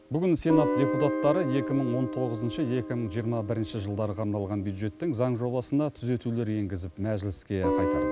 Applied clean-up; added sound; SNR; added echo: none; Guitar; 5 dB; none.